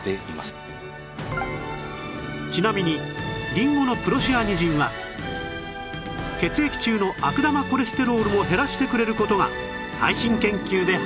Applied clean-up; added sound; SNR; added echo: none; none; none; none.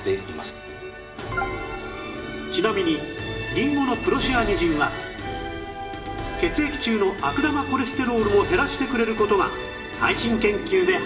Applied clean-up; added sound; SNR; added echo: none; none; none; reverberation time 0.8 s.